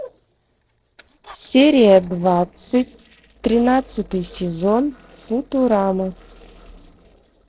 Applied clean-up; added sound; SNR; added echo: neural separator model SepFormer DNS4.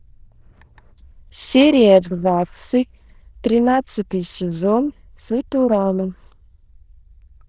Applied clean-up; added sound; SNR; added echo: neural diffusion model UNIVERSE++.